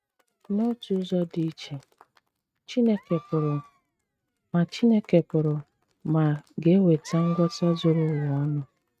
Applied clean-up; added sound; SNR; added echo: neural mask model RNNoise.